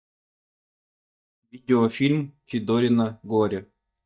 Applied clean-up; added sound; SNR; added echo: neural mask model DeepFilterNet 3.